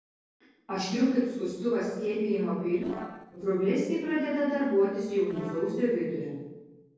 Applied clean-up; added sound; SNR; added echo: neural separator model SepFormer DNS4.